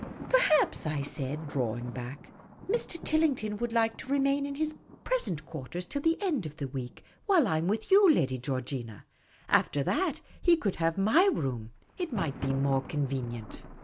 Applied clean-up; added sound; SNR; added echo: none; Thunder; 18 dB; none.